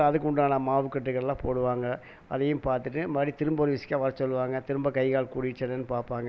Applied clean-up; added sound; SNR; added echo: none; none; none; none.